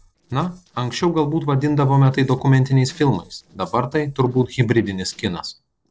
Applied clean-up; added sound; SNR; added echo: neural separator model SepFormer DNS4.